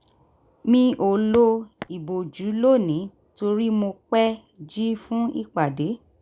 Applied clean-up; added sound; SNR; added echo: none; Walk, footsteps; 16 dB; none.